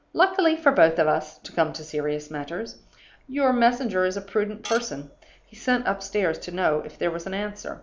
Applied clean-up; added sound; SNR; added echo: none; Tools; 15 dB; none.